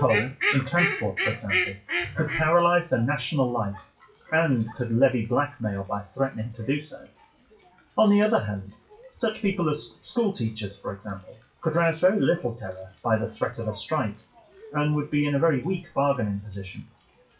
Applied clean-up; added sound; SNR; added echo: classical method WPE with log-MMSE.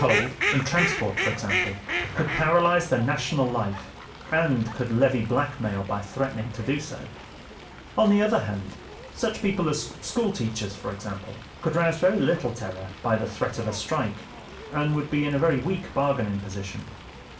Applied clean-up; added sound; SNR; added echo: none; Fowl; 8 dB; reverberation time 0.3 s.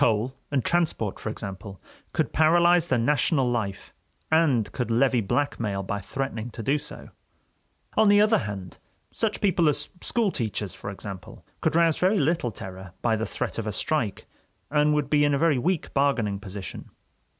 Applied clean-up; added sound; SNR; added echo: none; none; none; none.